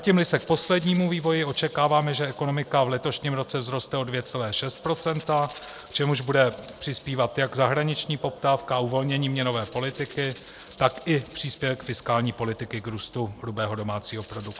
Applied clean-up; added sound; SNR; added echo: none; Rattle (instrument); 16 dB; none.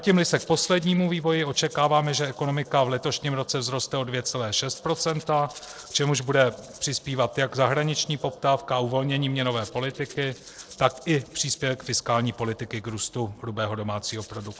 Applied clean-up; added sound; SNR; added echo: neural separator model SepFormer DNS4.